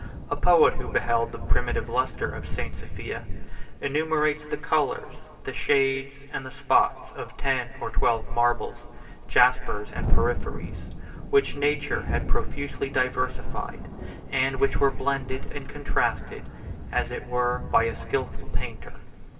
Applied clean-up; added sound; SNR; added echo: none; Thunderstorm; 12 dB; reverberation time 2.9 s.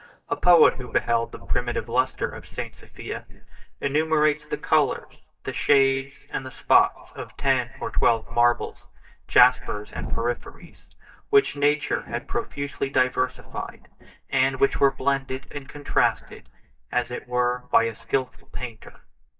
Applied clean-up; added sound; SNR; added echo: neural mask model DeepFilterNet 3.